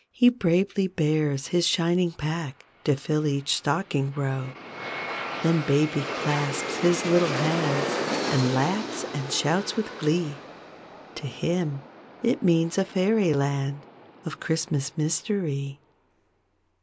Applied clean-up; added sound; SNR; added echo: none; Aircraft; 9 dB; none.